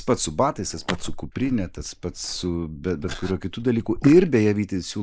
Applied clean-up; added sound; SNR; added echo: neural mask model Resemble Enhance denoiser.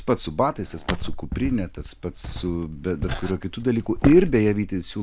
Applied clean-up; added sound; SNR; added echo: none; Walk, footsteps; 7 dB; none.